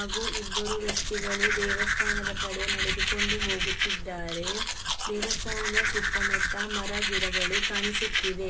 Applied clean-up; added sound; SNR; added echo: none; Domestic sounds, home sounds; -4 dB; reverberation time 0.2 s.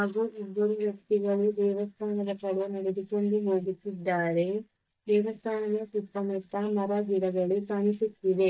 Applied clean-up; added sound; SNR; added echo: neural mask model DeepFilterNet 3.